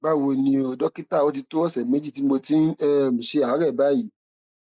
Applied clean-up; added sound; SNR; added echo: neural mask model Resemble Enhance denoiser.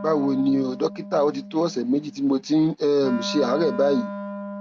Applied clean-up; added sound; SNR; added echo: none; Wind instrument, woodwind instrument; 12 dB; none.